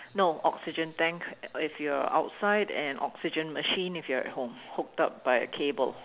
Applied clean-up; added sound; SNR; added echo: none; none; none; none.